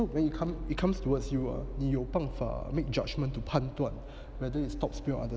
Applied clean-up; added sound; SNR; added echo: none; none; none; none.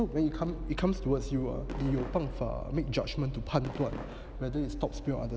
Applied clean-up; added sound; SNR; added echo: none; Fireworks; 13 dB; none.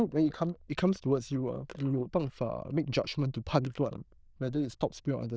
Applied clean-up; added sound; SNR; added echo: neural diffusion model UNIVERSE++.